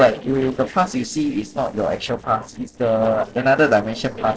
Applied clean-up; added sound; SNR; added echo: neural separator model SepFormer DNS4.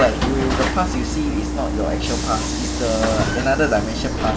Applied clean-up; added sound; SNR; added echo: none; Vehicle; 0 dB; none.